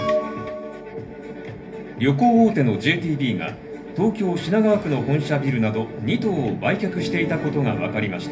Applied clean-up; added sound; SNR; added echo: none; none; none; reverberation time 0.3 s.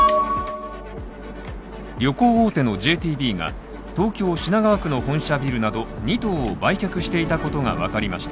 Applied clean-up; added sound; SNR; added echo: none; none; none; none.